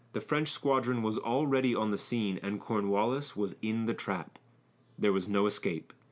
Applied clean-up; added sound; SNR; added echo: none; none; none; none.